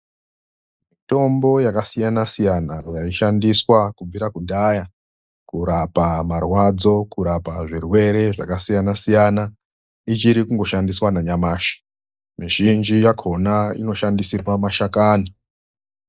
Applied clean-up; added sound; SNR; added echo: neural mask model DeepFilterNet 3.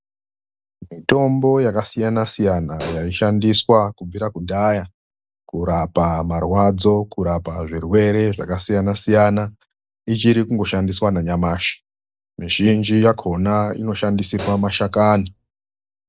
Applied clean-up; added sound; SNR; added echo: none; Hi-hat; 16 dB; none.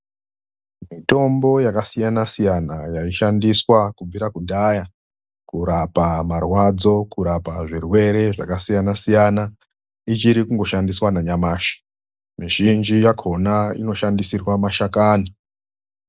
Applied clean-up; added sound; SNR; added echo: none; none; none; none.